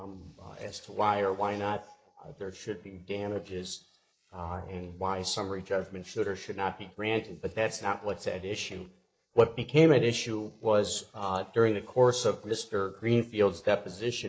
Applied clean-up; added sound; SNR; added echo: neural mask model Resemble Enhance denoiser.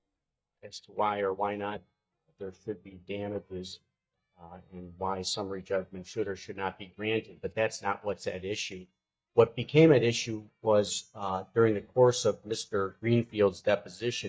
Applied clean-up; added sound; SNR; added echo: neural mask model DeepFilterNet 3.